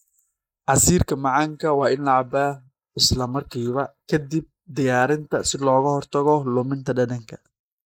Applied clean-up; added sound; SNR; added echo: neural mask model Resemble Enhance denoiser.